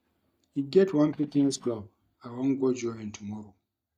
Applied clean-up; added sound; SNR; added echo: neural mask model DeepFilterNet 3.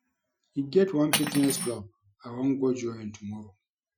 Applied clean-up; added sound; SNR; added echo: classical method Wiener filter.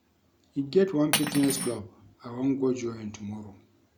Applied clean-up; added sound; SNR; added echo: none; Cutlery, silverware; 1 dB; none.